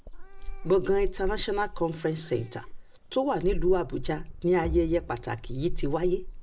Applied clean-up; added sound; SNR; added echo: none; Meow / Purr + Bowed string instrument; 5 dB; none.